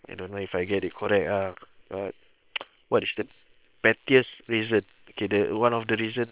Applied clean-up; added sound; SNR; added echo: neural separator model SepFormer WHAM!.